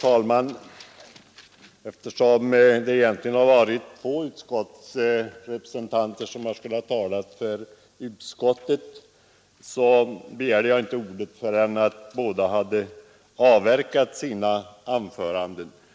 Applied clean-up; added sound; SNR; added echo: none; none; none; none.